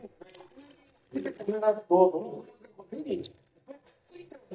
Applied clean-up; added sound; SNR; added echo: neural mask model DeepFilterNet 3.